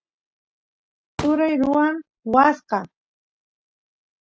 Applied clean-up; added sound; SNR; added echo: neural mask model RNNoise.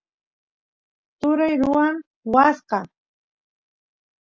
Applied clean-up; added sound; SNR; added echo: none; none; none; none.